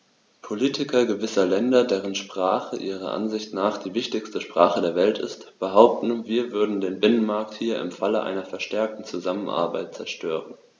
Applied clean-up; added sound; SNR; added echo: none; none; none; none.